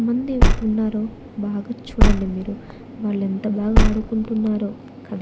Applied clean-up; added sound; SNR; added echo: none; Car; -4 dB; none.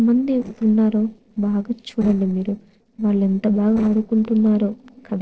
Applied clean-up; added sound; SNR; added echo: neural separator model SepFormer DNS4.